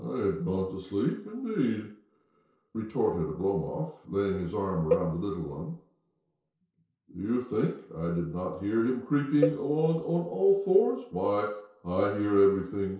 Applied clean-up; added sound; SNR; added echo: neural separator model SepFormer DNS4.